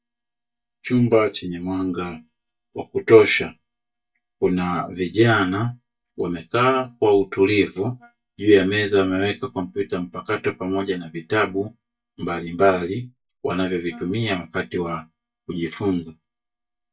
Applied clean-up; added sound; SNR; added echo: neural mask model DeepFilterNet 3.